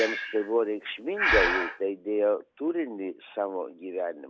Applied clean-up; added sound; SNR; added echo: none; Breathing; 4 dB; none.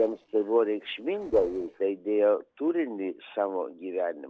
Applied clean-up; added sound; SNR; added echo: neural separator model SepFormer DNS4.